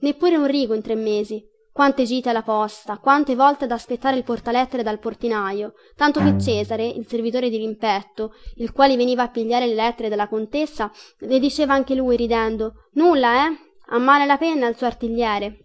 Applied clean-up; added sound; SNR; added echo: none; Bowed string instrument; 6 dB; none.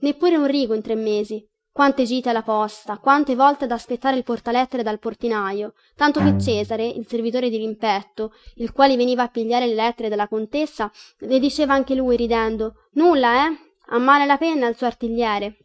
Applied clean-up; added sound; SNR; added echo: neural mask model RNNoise.